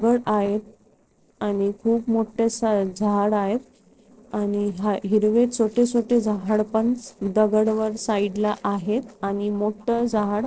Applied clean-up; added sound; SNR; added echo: neural separator model SepFormer DNS4.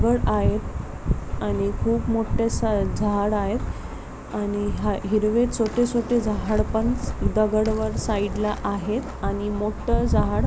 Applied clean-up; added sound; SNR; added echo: none; Skateboard; 16 dB; none.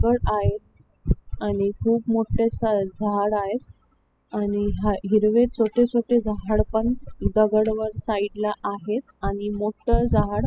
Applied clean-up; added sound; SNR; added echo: classical method spectral subtraction.